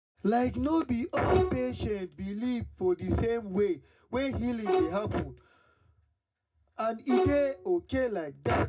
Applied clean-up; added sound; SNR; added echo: none; Bowed string instrument; 2 dB; reverberation time 0.2 s.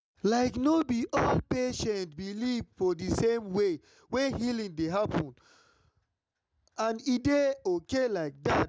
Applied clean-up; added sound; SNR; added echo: none; none; none; none.